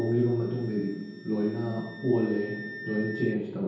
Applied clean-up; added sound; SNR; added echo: none; Wind instrument, woodwind instrument; 16 dB; reverberation time 0.8 s.